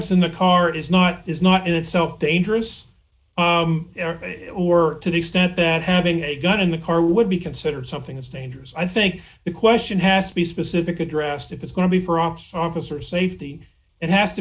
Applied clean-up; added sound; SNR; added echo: none; none; none; none.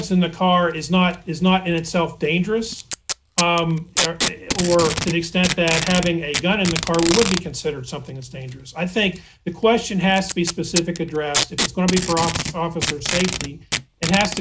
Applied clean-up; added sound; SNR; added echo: none; Packing tape, duct tape; 6 dB; none.